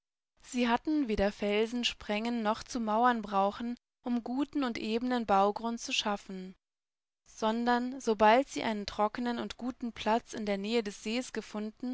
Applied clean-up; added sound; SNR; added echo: none; none; none; none.